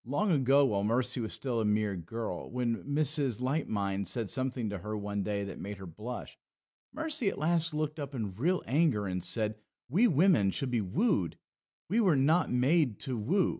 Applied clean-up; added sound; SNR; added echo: none; none; none; none.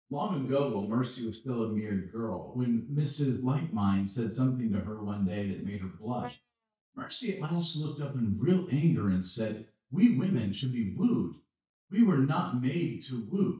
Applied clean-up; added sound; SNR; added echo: neural mask model DeepFilterNet 3.